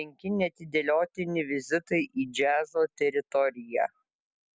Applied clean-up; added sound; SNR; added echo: none; none; none; none.